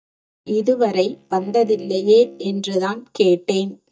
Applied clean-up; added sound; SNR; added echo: neural mask model DeepFilterNet 3.